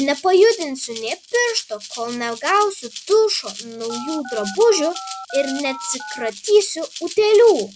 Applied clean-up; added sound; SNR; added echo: none; Telephone + Rattle (instrument); 14 dB; none.